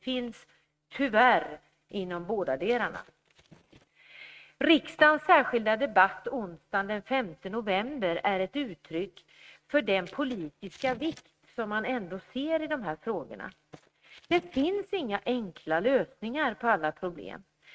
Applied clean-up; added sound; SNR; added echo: neural mask model RNNoise.